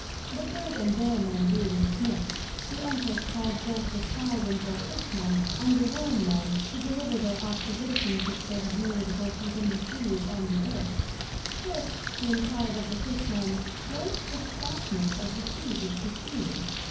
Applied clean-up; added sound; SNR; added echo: none; Bird; 4 dB; reverberation time 0.9 s.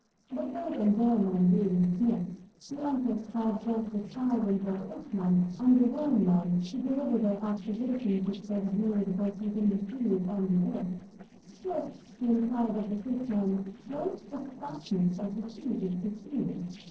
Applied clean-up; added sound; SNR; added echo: neural separator model SepFormer DNS4.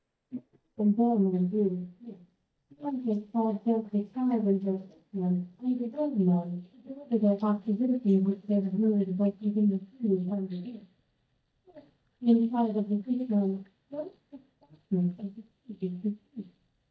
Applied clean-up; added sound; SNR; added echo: neural mask model DeepFilterNet 3.